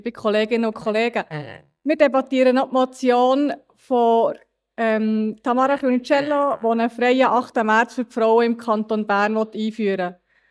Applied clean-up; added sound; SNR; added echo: neural mask model DeepFilterNet 3.